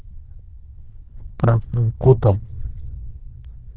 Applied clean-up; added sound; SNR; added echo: neural diffusion model UNIVERSE++.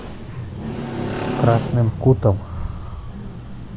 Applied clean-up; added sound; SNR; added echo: none; Motorcycle; 5 dB; none.